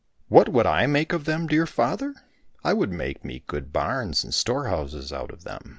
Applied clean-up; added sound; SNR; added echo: none; none; none; none.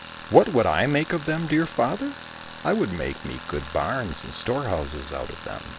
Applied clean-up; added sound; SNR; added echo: none; Tools; 13 dB; none.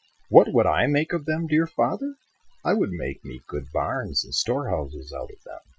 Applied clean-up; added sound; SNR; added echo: classical method Wiener filter.